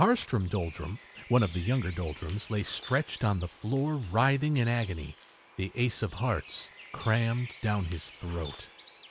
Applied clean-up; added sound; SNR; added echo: none; Bird; 19 dB; none.